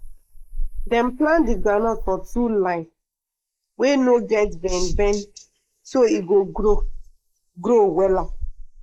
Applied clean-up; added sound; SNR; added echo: neural mask model Resemble Enhance denoiser.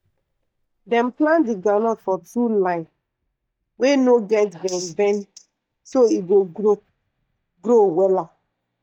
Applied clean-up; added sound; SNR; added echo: neural mask model DeepFilterNet 3.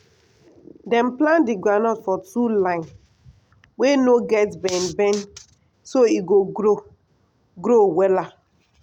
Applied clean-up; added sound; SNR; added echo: none; none; none; none.